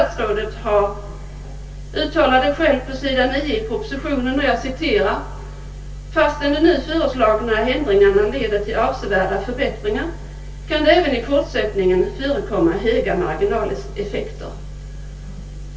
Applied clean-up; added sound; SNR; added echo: none; none; none; reverberation time 0.2 s.